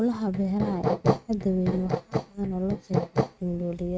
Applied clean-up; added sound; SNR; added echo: neural mask model RNNoise.